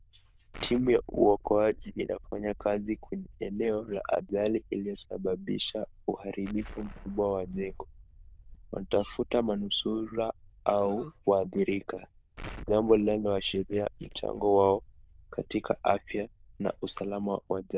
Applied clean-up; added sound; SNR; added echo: neural diffusion model UNIVERSE++.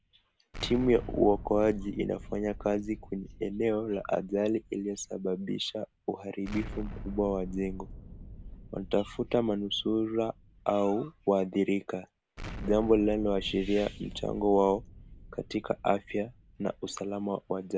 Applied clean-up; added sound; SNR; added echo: none; Explosion; 14 dB; none.